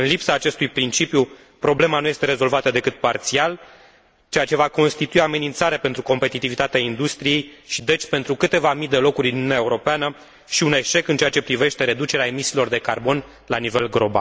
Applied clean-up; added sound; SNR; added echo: none; none; none; none.